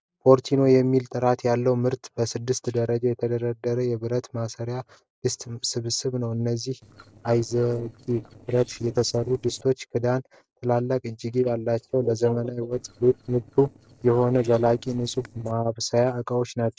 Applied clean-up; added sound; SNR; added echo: neural separator model SepFormer DNS4.